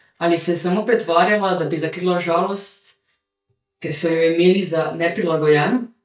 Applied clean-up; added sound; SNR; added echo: neural mask model DeepFilterNet 3.